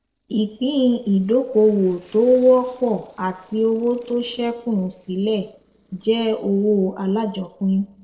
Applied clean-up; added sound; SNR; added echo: neural separator model SepFormer DNS4.